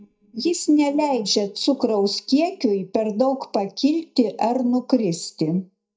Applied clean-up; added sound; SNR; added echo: neural mask model DeepFilterNet 3.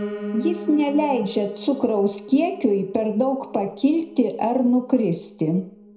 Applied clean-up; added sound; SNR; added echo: none; Piano; 14 dB; reverberation time 0.5 s.